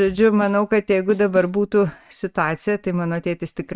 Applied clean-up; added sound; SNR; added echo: neural mask model RNNoise.